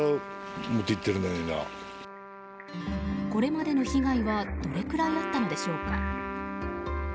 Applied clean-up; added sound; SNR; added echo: none; Trumpet; 10 dB; none.